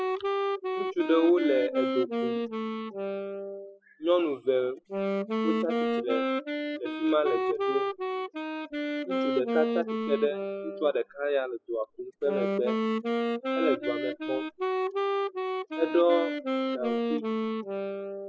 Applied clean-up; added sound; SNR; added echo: classical method spectral subtraction.